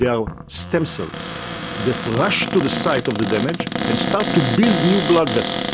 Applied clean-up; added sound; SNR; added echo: none; Cupboard open or close; 4 dB; none.